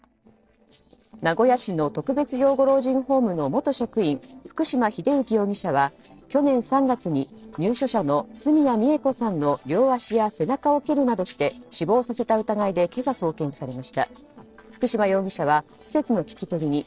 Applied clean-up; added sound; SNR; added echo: neural separator model SepFormer DNS4.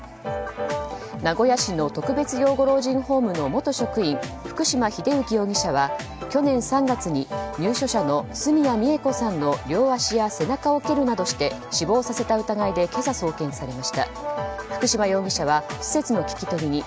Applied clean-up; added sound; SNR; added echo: none; Brass instrument; 12 dB; none.